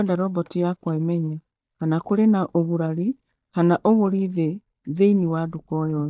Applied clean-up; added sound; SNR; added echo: neural mask model DeepFilterNet 3.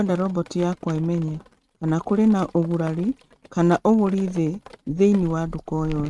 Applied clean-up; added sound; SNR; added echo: neural mask model RNNoise.